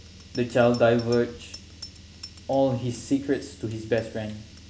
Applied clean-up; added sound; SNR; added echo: none; Car + Bicycle bell; 19 dB; none.